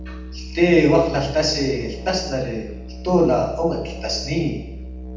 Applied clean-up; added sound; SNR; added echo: none; Musical instrument; 12 dB; reverberation time 0.8 s.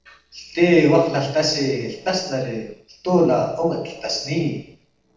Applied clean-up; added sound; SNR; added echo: neural separator model SepFormer DNS4.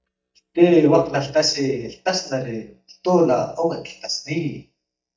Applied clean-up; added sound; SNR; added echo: neural mask model DeepFilterNet 3.